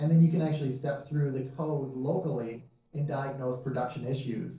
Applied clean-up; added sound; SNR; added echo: neural separator model SepFormer DNS4.